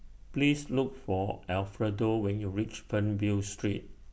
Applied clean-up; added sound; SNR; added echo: none; none; none; none.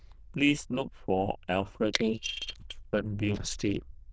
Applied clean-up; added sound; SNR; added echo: neural diffusion model UNIVERSE++.